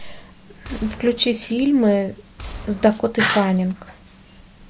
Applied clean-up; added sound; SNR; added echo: none; Gunshot, gunfire; 17 dB; none.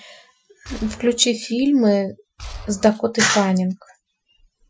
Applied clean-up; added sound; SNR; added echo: classical method Wiener filter.